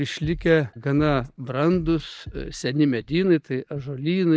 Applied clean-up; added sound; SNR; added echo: neural mask model DeepFilterNet 3.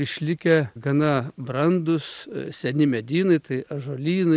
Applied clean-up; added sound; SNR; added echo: none; none; none; none.